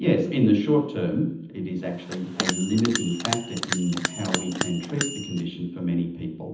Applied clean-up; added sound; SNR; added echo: none; Bell; 6 dB; reverberation time 0.8 s.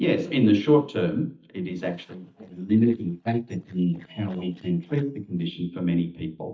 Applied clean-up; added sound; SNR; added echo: neural mask model DeepFilterNet 3.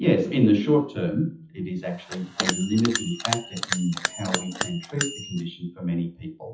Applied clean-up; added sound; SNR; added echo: classical method WPE with log-MMSE.